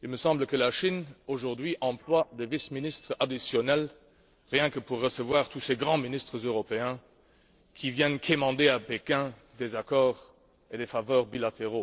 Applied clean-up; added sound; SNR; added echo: neural separator model SepFormer DNS4.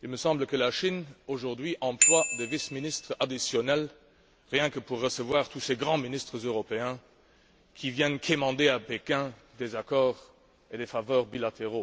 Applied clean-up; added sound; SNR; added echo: none; Bicycle bell; 1 dB; none.